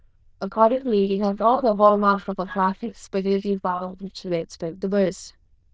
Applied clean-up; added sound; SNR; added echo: neural diffusion model UNIVERSE++.